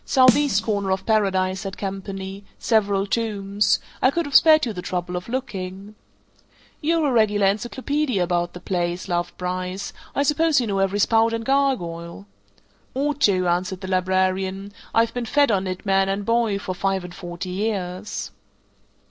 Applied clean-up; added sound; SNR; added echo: neural separator model SepFormer DNS4.